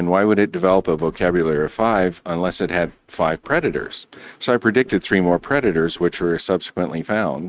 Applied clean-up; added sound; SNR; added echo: neural mask model RNNoise.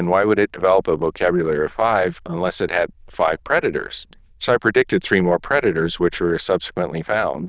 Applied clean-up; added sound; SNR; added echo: neural diffusion model UNIVERSE++.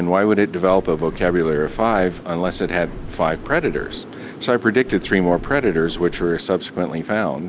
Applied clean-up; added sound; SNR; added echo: none; Bird; 14 dB; none.